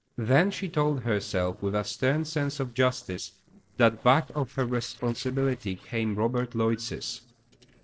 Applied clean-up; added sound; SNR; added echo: neural separator model SepFormer DNS4.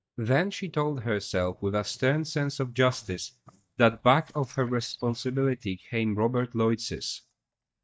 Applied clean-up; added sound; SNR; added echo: neural mask model DeepFilterNet 3.